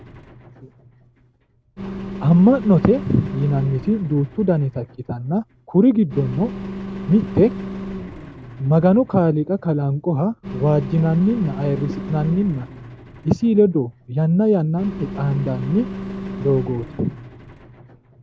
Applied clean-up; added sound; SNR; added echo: none; Engine; 12 dB; none.